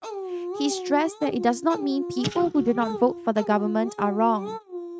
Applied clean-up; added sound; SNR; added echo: neural mask model RNNoise.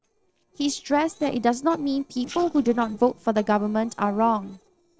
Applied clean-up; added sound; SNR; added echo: neural separator model SepFormer DNS4.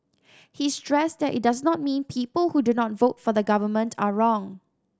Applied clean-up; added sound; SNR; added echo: none; none; none; none.